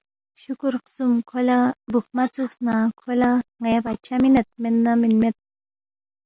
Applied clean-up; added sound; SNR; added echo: none; none; none; none.